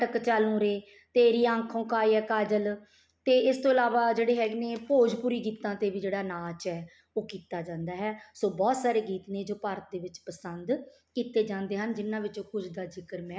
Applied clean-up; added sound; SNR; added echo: none; none; none; none.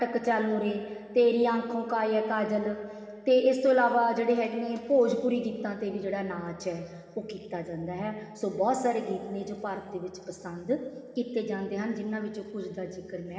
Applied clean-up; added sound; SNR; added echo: none; none; none; reverberation time 2.8 s.